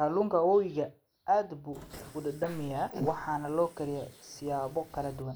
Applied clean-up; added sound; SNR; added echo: neural mask model Resemble Enhance denoiser.